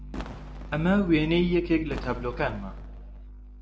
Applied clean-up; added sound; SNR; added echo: none; Fireworks; 16 dB; reverberation time 0.8 s.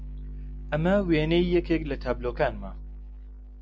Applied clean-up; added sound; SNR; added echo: none; none; none; none.